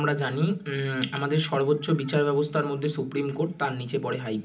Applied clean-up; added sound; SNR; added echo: none; none; none; reverberation time 0.4 s.